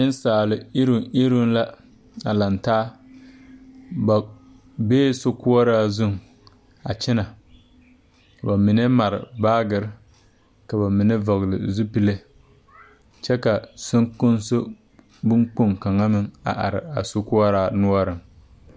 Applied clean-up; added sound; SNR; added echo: none; none; none; none.